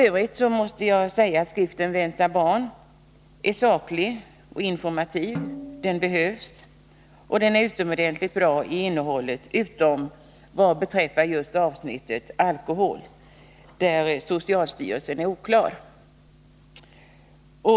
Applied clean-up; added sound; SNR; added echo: none; Snare drum; 15 dB; none.